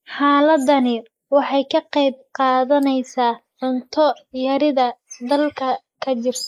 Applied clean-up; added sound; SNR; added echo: neural mask model Resemble Enhance denoiser.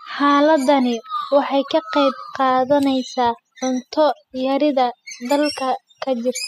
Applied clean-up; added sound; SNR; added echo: classical method spectral subtraction.